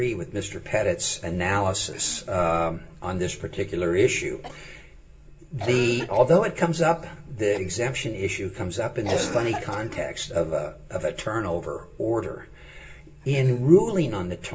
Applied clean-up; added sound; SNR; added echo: none; Cough; 15 dB; reverberation time 0.2 s.